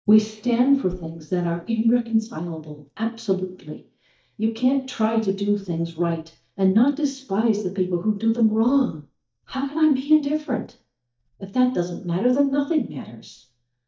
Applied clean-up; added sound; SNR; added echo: neural mask model DeepFilterNet 3.